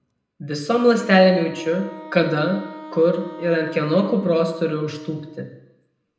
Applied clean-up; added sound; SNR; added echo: none; Wind instrument, woodwind instrument; 19 dB; reverberation time 0.8 s.